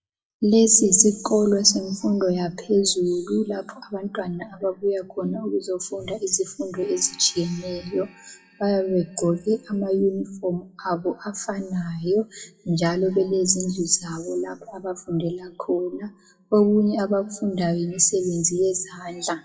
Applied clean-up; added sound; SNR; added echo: classical method WPE with log-MMSE.